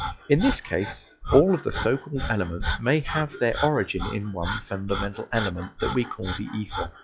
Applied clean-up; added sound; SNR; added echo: classical method log-MMSE.